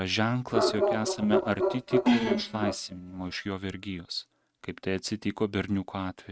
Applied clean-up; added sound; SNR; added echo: neural mask model RNNoise.